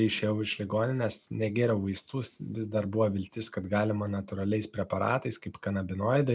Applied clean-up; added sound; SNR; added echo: none; none; none; none.